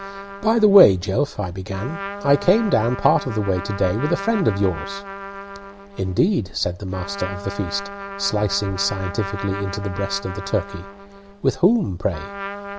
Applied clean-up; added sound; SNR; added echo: none; Trumpet; 12 dB; none.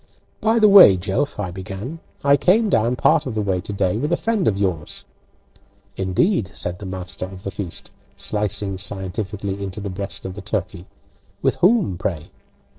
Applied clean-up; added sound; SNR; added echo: neural separator model SepFormer DNS4.